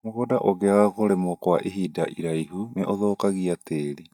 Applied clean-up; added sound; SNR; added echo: neural mask model DeepFilterNet 3.